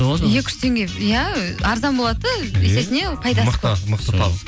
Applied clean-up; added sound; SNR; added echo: none; none; none; none.